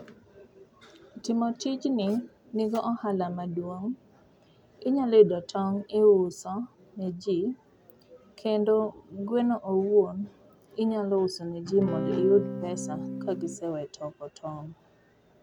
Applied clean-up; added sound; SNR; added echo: none; Electric guitar / Strum; 5 dB; none.